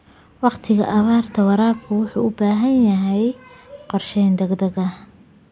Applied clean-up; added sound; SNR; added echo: none; none; none; none.